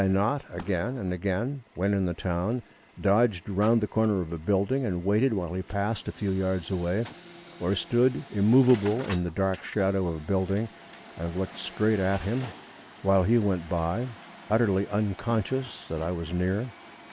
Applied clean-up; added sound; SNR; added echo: none; Truck; 19 dB; none.